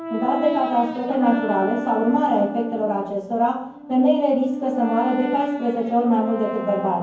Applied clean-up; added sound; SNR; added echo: none; Brass instrument; 9 dB; reverberation time 0.9 s.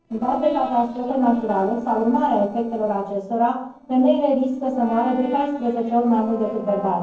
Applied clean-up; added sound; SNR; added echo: neural separator model SepFormer DNS4.